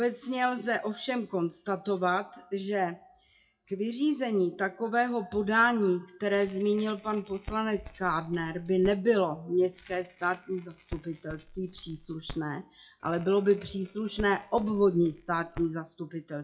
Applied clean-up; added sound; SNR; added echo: classical method WPE with log-MMSE.